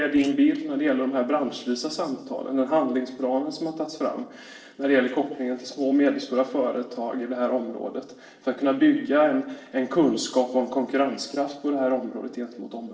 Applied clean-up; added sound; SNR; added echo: neural separator model SepFormer DNS4.